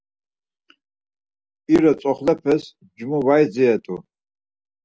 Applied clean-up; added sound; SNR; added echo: none; none; none; none.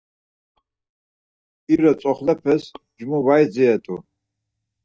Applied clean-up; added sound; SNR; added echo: neural mask model DeepFilterNet 3.